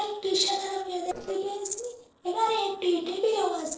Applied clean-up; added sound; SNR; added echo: neural separator model SepFormer DNS4.